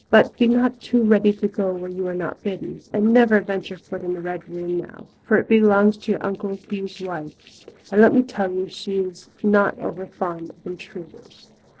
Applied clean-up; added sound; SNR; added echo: neural separator model SepFormer DNS4.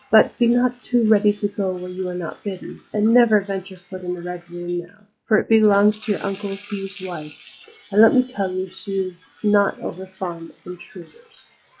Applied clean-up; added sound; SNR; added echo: classical method log-MMSE.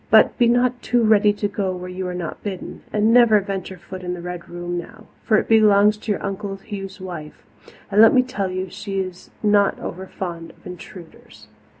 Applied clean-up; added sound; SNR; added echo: none; none; none; none.